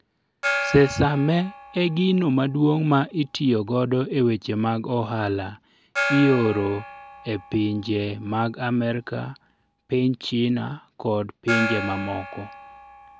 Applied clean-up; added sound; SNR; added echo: none; Gong; 10 dB; none.